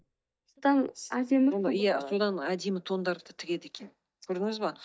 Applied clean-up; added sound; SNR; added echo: neural mask model DeepFilterNet 3.